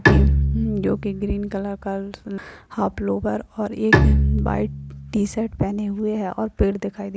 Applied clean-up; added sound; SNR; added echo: none; Bowed string instrument; -2 dB; none.